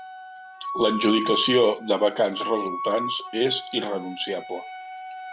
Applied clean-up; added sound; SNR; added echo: none; Wind instrument, woodwind instrument; 9 dB; none.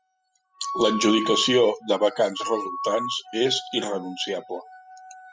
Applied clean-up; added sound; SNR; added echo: classical method spectral subtraction.